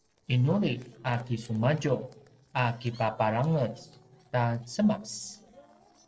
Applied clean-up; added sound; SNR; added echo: neural separator model SepFormer DNS4.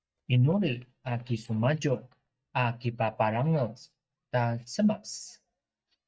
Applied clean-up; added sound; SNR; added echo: neural mask model DeepFilterNet 3.